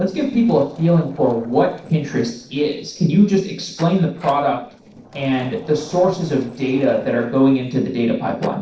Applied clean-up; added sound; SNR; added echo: neural separator model SepFormer DNS4.